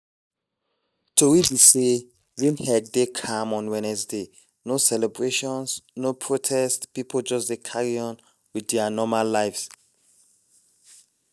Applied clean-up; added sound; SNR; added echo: neural mask model DeepFilterNet 3.